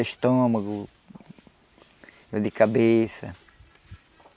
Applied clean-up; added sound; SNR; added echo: none; none; none; none.